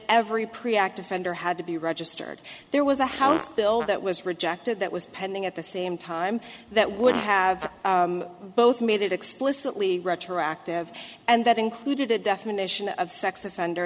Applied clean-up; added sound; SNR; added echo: none; Fart; 11 dB; none.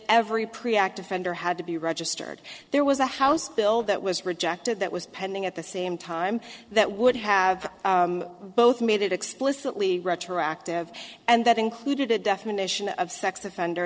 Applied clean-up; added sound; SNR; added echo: neural separator model SepFormer DNS4.